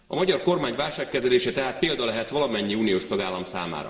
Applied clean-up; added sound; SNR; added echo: none; none; none; reverberation time 1.3 s.